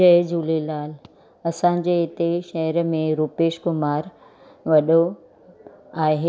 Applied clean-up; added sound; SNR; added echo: none; none; none; none.